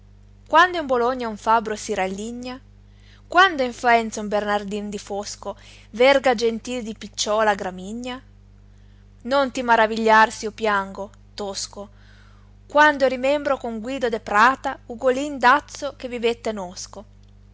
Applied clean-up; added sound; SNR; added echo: none; none; none; none.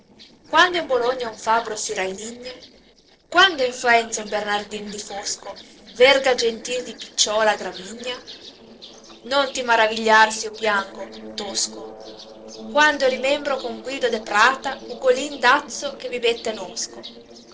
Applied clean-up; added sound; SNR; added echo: neural separator model SepFormer DNS4.